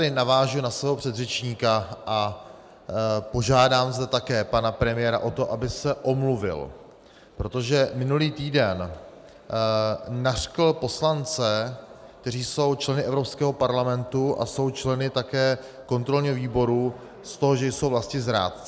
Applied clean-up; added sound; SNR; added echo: none; none; none; none.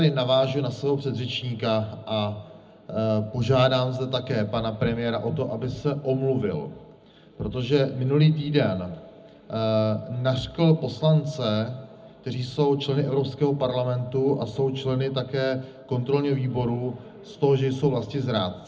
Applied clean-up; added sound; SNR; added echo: none; none; none; reverberation time 0.4 s.